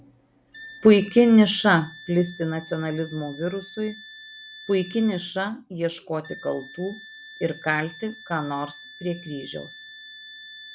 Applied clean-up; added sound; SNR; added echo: none; Wind instrument, woodwind instrument; 19 dB; none.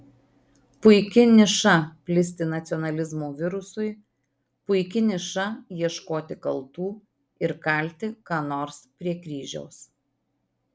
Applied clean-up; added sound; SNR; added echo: none; none; none; none.